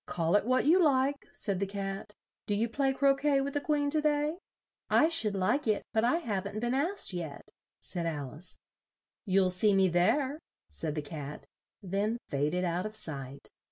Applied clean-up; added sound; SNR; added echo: none; none; none; none.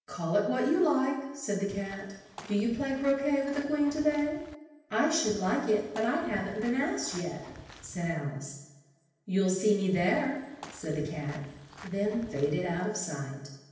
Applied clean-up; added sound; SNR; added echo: none; Walk, footsteps / Bird vocalization, bird call, bird song; 18 dB; reverberation time 0.9 s.